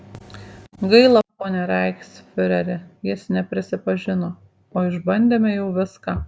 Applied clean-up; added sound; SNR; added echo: none; none; none; none.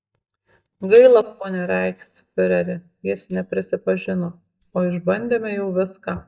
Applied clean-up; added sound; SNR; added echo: neural mask model DeepFilterNet 3.